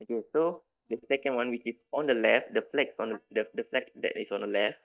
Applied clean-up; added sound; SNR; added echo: neural mask model DeepFilterNet 3.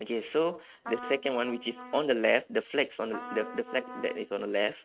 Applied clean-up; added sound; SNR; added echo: neural mask model RNNoise.